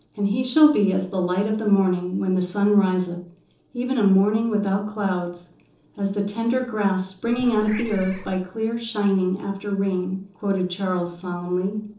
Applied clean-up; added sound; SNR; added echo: neural separator model SepFormer DNS4.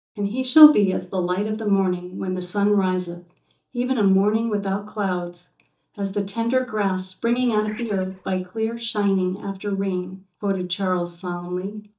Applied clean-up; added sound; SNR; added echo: neural mask model DeepFilterNet 3.